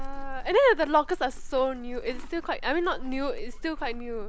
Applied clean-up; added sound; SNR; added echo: none; Livestock, farm animals, working animals; 7 dB; none.